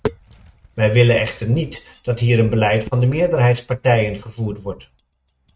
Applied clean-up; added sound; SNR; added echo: neural mask model RNNoise.